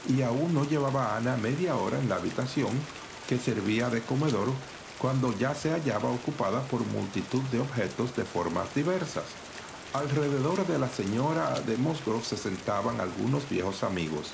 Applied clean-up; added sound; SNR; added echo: none; Rain; 14 dB; none.